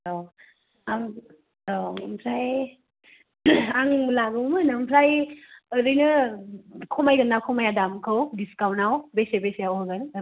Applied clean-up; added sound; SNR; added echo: none; none; none; none.